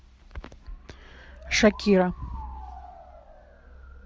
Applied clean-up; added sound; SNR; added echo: none; none; none; none.